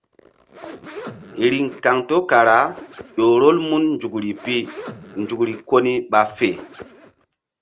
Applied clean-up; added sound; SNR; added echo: none; Zipper (clothing); 20 dB; none.